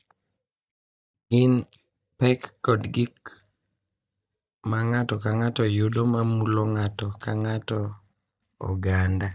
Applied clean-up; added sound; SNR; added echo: neural mask model DeepFilterNet 3.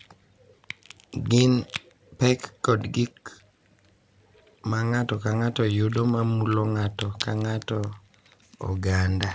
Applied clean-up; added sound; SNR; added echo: none; Crack; 19 dB; none.